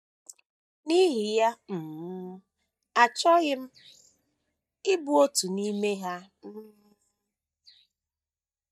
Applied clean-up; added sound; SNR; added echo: neural mask model DeepFilterNet 3.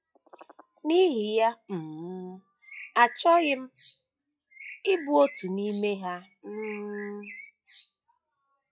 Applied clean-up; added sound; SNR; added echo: classical method log-MMSE.